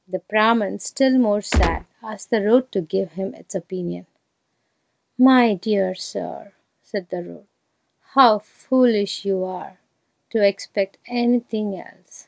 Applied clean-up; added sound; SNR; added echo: none; Gunshot, gunfire; -3 dB; none.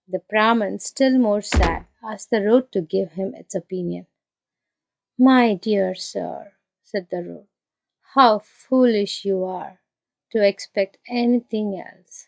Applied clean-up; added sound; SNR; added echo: classical method log-MMSE.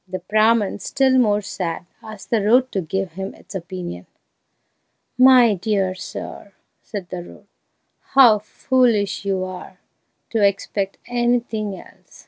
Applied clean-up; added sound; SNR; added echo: none; none; none; none.